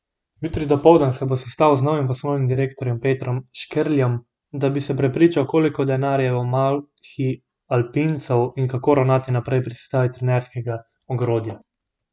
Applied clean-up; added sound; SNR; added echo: none; none; none; none.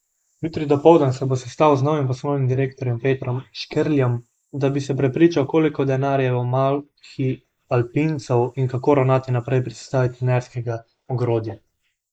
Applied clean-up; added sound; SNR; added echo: neural mask model Resemble Enhance denoiser.